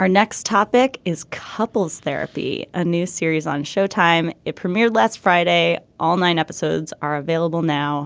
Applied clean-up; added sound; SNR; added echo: none; none; none; none.